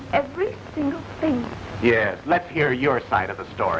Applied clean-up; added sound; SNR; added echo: none; none; none; none.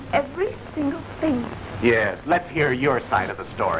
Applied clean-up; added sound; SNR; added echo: none; Zipper (clothing); 20 dB; none.